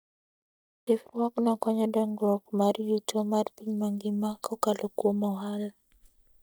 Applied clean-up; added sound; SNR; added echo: neural mask model DeepFilterNet 3.